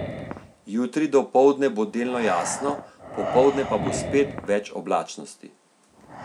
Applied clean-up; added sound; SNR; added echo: none; Breathing; 10 dB; none.